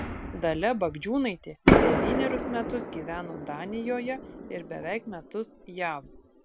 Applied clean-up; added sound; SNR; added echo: none; Fireworks; -3 dB; none.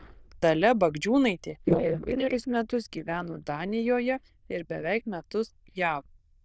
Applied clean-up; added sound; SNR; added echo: neural diffusion model UNIVERSE++.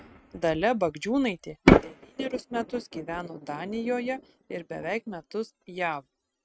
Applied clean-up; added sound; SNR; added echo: neural mask model RNNoise.